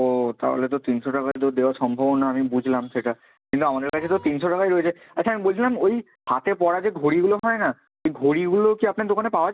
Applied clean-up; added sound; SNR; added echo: none; Printer; 18 dB; none.